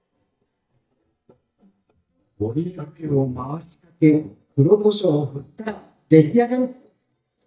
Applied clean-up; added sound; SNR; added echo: neural mask model DeepFilterNet 3.